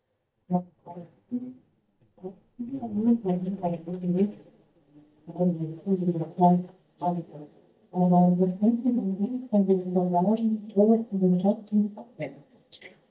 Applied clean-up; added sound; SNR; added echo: neural mask model DeepFilterNet 3.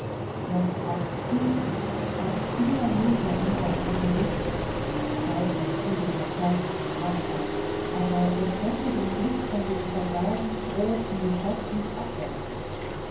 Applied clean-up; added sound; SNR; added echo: none; Engine; 0 dB; reverberation time 0.9 s.